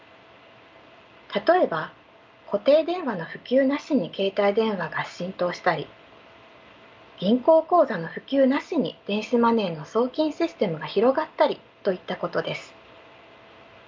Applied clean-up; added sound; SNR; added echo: none; none; none; none.